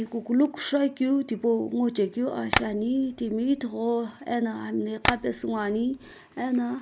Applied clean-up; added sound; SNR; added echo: none; Tap; 5 dB; none.